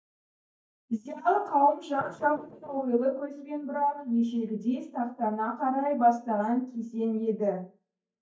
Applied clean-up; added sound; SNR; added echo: neural mask model DeepFilterNet 3.